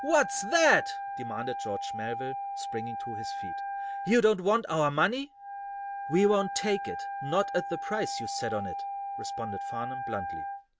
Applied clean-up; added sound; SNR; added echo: none; Wind instrument, woodwind instrument; 6 dB; none.